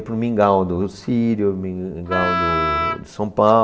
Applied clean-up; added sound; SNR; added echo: none; Wind instrument, woodwind instrument; 2 dB; reverberation time 1.2 s.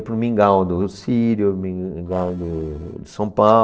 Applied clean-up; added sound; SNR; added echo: neural separator model SepFormer DNS4.